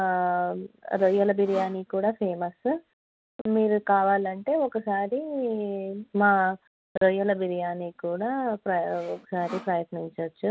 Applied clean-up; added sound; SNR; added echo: none; Sawing; 17 dB; none.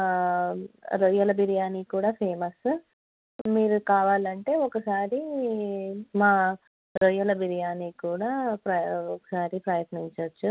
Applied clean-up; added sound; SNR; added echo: none; none; none; none.